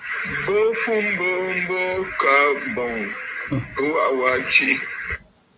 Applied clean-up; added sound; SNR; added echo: none; none; none; none.